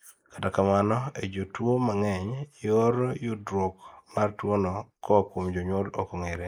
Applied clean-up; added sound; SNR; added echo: neural mask model Resemble Enhance denoiser.